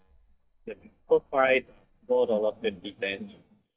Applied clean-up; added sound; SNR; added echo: neural mask model DeepFilterNet 3.